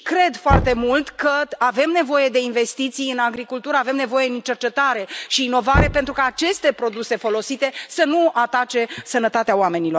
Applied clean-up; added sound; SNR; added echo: none; Knock; 9 dB; none.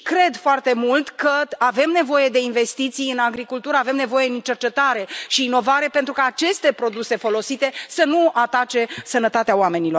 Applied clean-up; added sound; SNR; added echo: none; none; none; none.